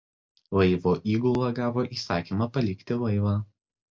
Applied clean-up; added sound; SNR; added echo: none; none; none; none.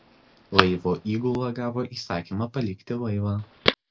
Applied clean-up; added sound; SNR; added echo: none; Telephone; 3 dB; none.